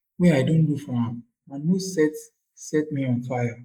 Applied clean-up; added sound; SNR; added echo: neural mask model Resemble Enhance denoiser.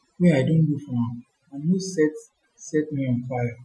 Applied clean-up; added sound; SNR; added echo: classical method Wiener filter.